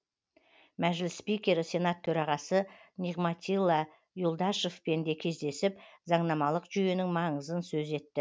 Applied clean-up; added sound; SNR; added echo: none; none; none; none.